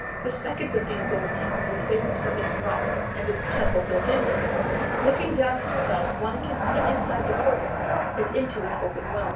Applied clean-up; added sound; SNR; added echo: none; Fixed-wing aircraft, airplane; -1 dB; reverberation time 0.3 s.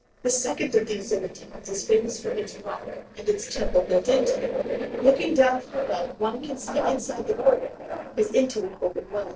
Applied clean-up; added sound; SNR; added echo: neural separator model SepFormer DNS4.